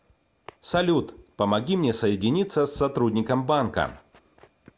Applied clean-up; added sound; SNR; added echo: none; none; none; none.